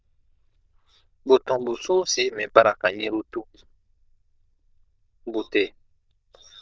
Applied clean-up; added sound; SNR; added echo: neural diffusion model UNIVERSE++.